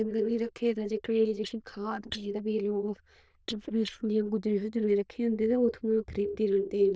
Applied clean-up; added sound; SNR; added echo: neural diffusion model UNIVERSE++.